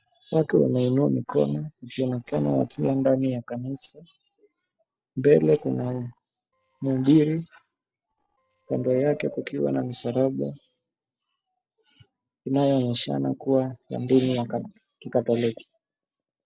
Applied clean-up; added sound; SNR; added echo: neural separator model SepFormer DNS4.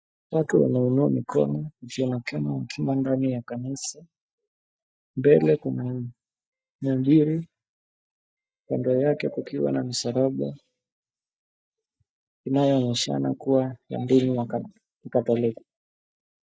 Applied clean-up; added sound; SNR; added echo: neural mask model DeepFilterNet 3.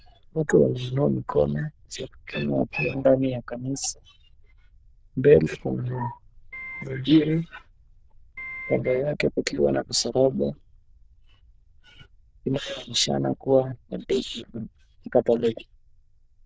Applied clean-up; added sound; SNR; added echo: neural diffusion model UNIVERSE++.